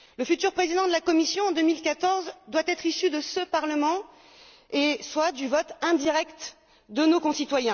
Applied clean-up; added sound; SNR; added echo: none; none; none; none.